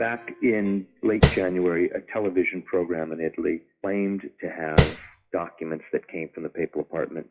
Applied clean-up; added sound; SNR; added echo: classical method WPE with log-MMSE.